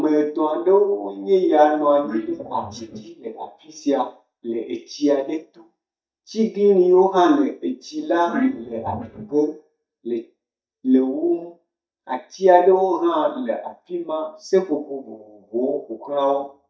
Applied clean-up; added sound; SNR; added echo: neural mask model DeepFilterNet 3.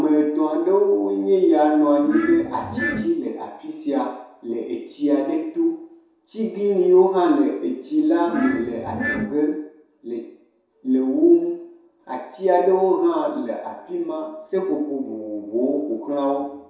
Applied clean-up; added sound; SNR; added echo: none; Glass; 7 dB; reverberation time 0.7 s.